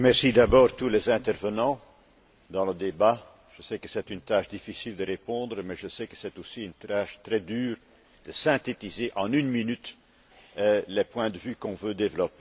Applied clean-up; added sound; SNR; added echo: none; none; none; none.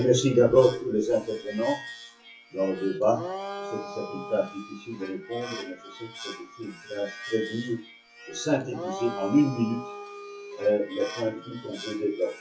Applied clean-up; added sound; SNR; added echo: classical method WPE with log-MMSE.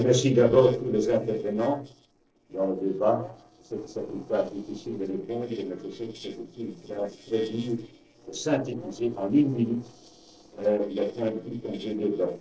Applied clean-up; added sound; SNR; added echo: neural separator model SepFormer DNS4.